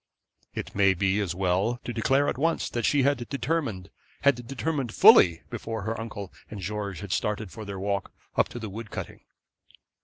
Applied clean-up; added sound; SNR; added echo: none; none; none; none.